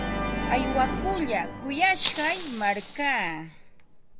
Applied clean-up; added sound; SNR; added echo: none; Fire + Organ; 4 dB; none.